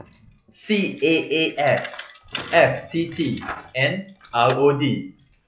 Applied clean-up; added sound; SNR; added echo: classical method log-MMSE.